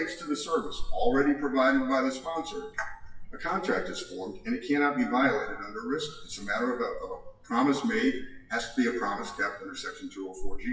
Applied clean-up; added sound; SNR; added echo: classical method WPE with log-MMSE.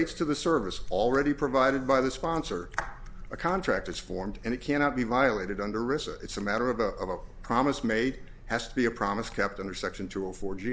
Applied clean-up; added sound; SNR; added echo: none; none; none; none.